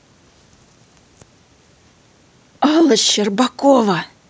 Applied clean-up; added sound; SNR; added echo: none; none; none; none.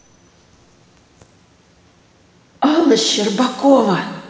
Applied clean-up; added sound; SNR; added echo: none; none; none; reverberation time 2.0 s.